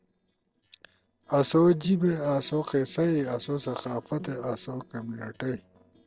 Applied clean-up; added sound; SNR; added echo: neural separator model SepFormer DNS4.